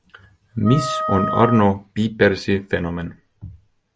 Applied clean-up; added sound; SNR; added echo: none; Wind instrument, woodwind instrument; 5 dB; none.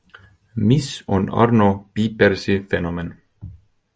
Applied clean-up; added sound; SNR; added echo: none; none; none; none.